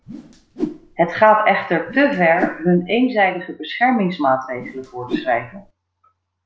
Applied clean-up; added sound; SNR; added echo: none; Whoosh, swoosh, swish; 11 dB; none.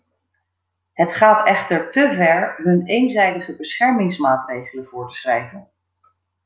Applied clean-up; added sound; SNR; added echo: none; none; none; none.